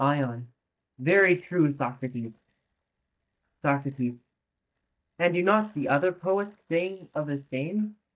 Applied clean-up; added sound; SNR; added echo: neural mask model DeepFilterNet 3.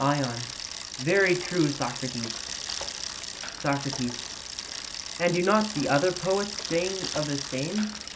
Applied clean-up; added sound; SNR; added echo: none; Bicycle; 7 dB; none.